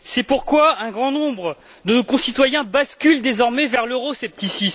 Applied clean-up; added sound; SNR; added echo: none; none; none; none.